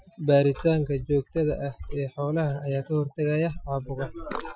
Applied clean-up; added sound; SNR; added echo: classical method Wiener filter.